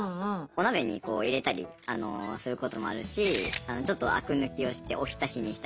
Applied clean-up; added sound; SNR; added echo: none; none; none; none.